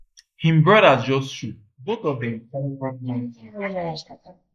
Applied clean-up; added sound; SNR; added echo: neural mask model Resemble Enhance denoiser.